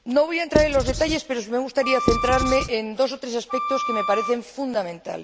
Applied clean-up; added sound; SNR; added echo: none; Writing + Wind instrument, woodwind instrument; 4 dB; none.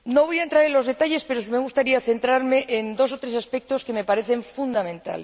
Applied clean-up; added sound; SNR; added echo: none; none; none; none.